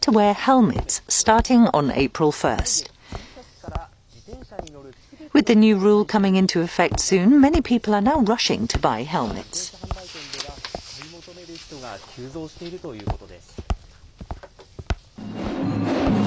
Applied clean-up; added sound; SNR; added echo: none; Walk, footsteps; 13 dB; none.